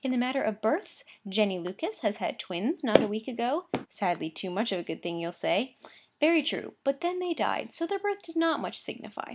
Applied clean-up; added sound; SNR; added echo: none; Walk, footsteps; 3 dB; none.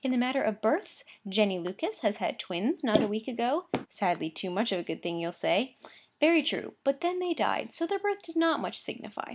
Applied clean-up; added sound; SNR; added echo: neural mask model Resemble Enhance denoiser.